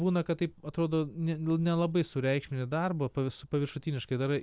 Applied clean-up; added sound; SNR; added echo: none; none; none; none.